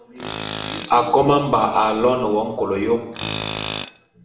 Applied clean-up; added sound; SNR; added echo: none; Tools; 9 dB; reverberation time 0.8 s.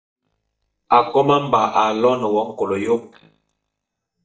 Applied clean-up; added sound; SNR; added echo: neural mask model DeepFilterNet 3.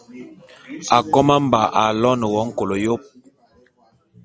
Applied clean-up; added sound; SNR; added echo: none; none; none; none.